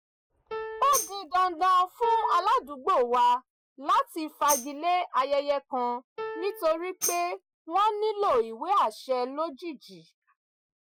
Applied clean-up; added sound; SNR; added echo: classical method Wiener filter.